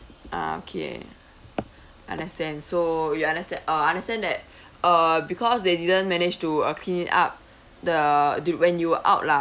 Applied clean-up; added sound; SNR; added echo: none; none; none; none.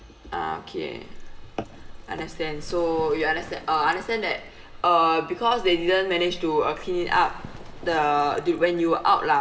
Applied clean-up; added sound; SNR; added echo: none; Livestock, farm animals, working animals; 14 dB; reverberation time 0.9 s.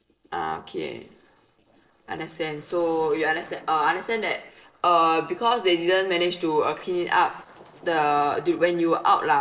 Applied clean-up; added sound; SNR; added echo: neural separator model SepFormer DNS4.